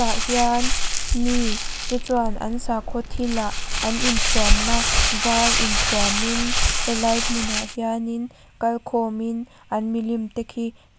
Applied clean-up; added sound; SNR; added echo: none; Crumpling, crinkling; -3 dB; none.